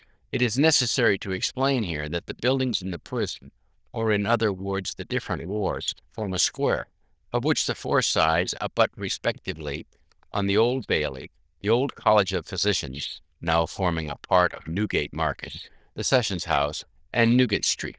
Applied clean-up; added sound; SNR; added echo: neural diffusion model UNIVERSE++.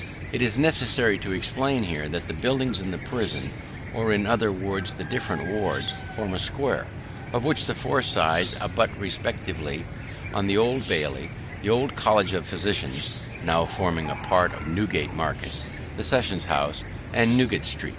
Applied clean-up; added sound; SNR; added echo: none; Cricket / Chicken, rooster; 9 dB; none.